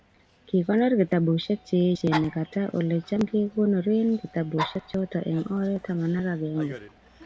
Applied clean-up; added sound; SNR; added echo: none; Dog; 16 dB; none.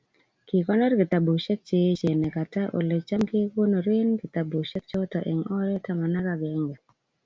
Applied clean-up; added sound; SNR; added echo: none; none; none; none.